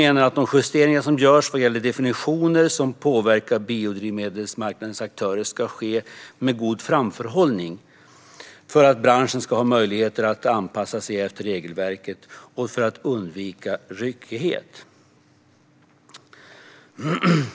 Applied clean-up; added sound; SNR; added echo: none; none; none; none.